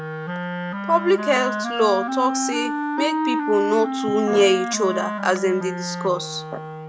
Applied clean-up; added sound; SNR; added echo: none; Wind instrument, woodwind instrument; 4 dB; reverberation time 0.2 s.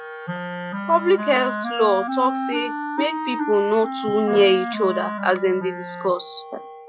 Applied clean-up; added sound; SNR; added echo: classical method WPE with log-MMSE.